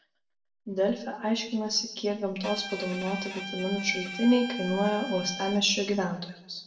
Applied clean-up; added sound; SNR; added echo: none; Bowed string instrument; 10 dB; reverberation time 0.6 s.